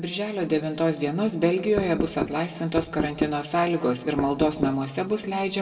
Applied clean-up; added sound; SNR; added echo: none; Knock; 5 dB; reverberation time 1.1 s.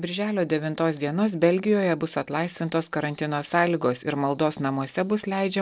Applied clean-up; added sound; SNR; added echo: none; none; none; none.